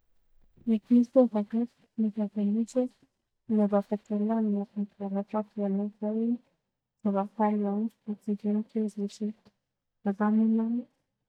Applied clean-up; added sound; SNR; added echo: neural mask model DeepFilterNet 3.